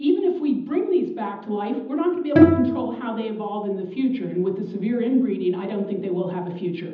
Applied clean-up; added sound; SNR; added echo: none; Bowed string instrument; -2 dB; reverberation time 0.8 s.